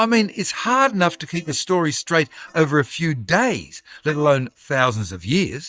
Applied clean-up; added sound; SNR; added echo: neural mask model DeepFilterNet 3.